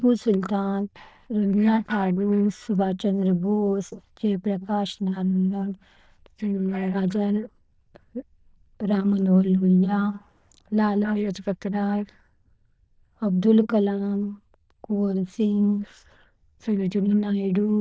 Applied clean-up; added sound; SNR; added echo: neural diffusion model UNIVERSE++.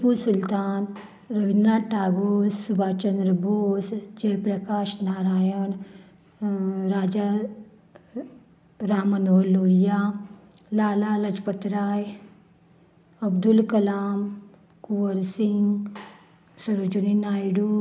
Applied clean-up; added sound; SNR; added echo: none; none; none; none.